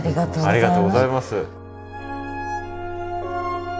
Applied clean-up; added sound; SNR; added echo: none; none; none; none.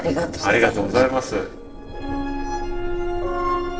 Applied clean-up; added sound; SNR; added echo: neural separator model SepFormer DNS4.